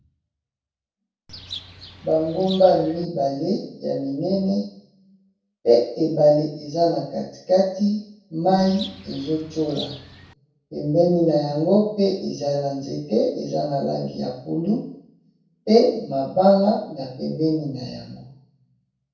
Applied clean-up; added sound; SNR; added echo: none; Bird; 16 dB; reverberation time 0.6 s.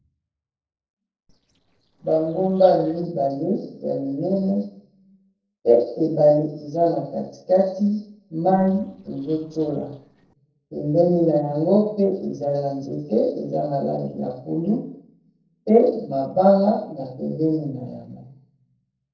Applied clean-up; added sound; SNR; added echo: neural separator model SepFormer DNS4.